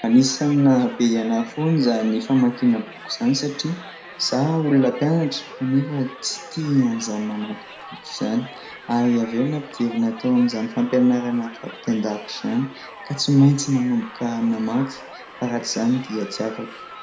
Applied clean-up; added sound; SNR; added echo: none; Crowd; 18 dB; reverberation time 0.5 s.